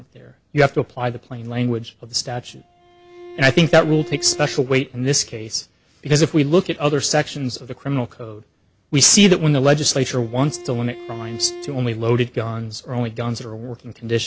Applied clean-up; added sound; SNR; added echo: none; Bowed string instrument; 17 dB; none.